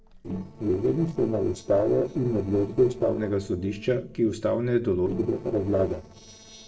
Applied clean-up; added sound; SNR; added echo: neural separator model SepFormer DNS4.